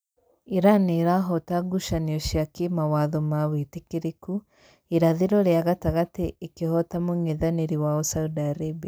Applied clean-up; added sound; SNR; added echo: none; none; none; none.